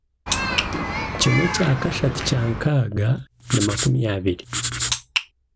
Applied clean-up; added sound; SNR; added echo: none; Human group actions + Writing; 3 dB; none.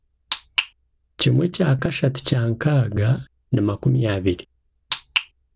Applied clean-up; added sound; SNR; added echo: none; none; none; none.